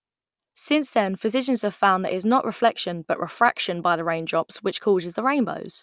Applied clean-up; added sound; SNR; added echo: none; none; none; none.